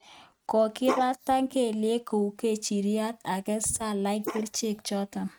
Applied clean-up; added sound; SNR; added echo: neural mask model RNNoise.